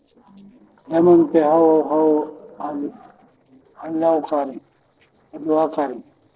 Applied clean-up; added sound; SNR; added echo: neural separator model SepFormer DNS4.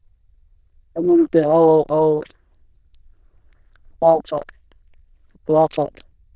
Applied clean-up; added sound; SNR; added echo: neural diffusion model UNIVERSE++.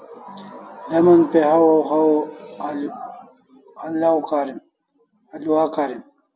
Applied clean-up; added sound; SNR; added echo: none; none; none; none.